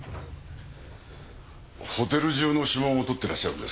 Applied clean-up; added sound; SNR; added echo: none; none; none; none.